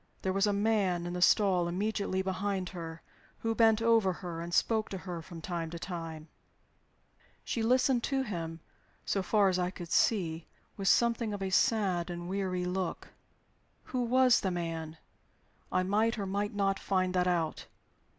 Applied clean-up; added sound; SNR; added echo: none; none; none; none.